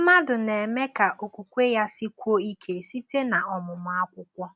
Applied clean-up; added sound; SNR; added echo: none; none; none; none.